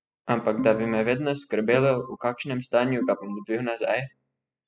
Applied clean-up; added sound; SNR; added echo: classical method spectral subtraction.